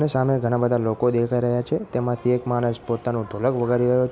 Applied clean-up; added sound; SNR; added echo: none; none; none; none.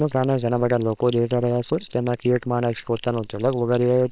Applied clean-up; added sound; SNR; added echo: neural separator model SepFormer WHAM!.